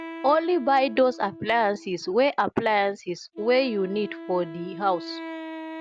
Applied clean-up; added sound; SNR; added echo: none; Wind instrument, woodwind instrument; 14 dB; none.